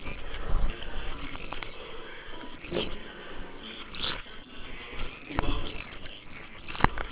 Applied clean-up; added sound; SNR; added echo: neural separator model SepFormer WHAMR!.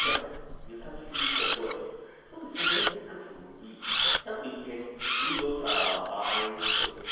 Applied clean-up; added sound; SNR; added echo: none; Camera; -5 dB; reverberation time 1.2 s.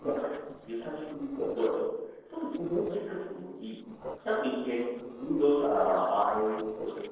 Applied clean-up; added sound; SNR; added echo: neural separator model SepFormer DNS4.